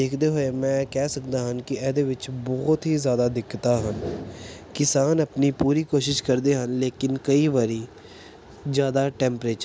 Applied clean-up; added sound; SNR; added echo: none; none; none; none.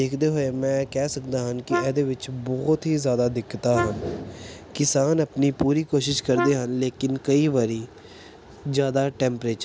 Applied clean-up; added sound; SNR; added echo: none; Brass instrument; 8 dB; none.